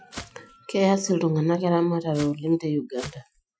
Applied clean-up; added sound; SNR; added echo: classical method Wiener filter.